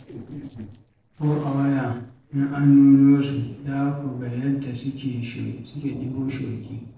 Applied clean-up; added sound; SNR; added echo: neural separator model SepFormer DNS4.